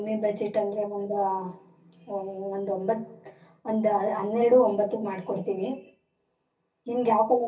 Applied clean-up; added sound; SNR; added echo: none; none; none; reverberation time 0.3 s.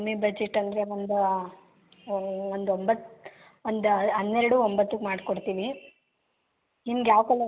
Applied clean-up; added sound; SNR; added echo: none; none; none; none.